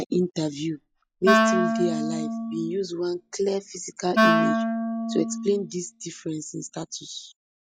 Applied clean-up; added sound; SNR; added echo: classical method log-MMSE.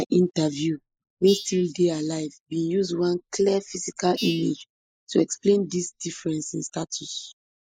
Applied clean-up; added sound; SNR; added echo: neural mask model Resemble Enhance denoiser.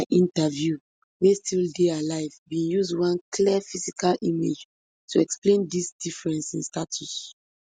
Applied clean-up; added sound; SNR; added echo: none; none; none; none.